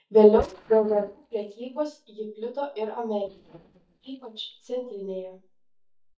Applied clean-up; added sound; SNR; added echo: neural mask model DeepFilterNet 3.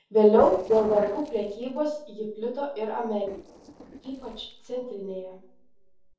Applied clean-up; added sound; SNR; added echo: neural separator model SepFormer DNS4.